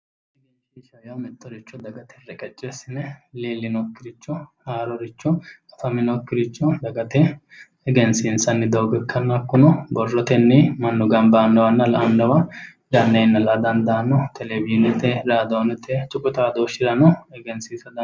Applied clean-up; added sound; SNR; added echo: none; none; none; none.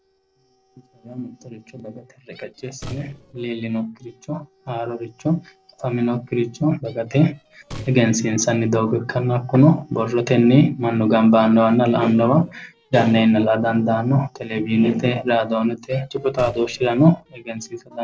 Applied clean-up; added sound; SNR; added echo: neural separator model SepFormer DNS4.